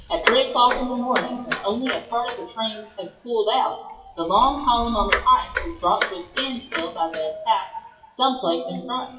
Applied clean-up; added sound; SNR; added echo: classical method WPE with log-MMSE.